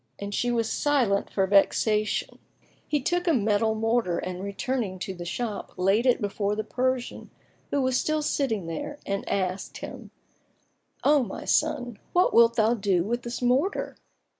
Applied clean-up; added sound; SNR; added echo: neural mask model Resemble Enhance denoiser.